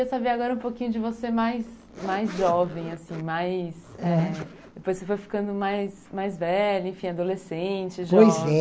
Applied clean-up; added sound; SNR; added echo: none; Zipper (clothing); 16 dB; none.